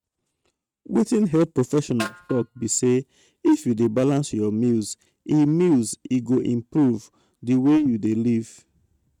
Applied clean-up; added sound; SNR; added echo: neural mask model RNNoise.